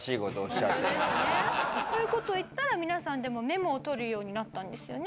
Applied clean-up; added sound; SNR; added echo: none; Strum; 17 dB; none.